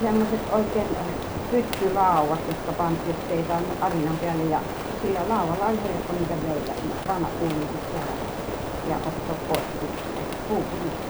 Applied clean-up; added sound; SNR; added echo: none; Rain; 4 dB; none.